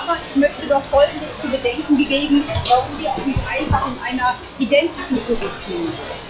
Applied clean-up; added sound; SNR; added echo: classical method log-MMSE.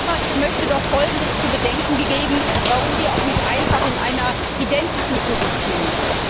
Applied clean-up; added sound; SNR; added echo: none; Ocean / Boat, Water vehicle; -3 dB; none.